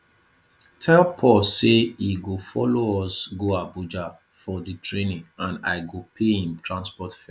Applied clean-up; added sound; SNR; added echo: none; none; none; none.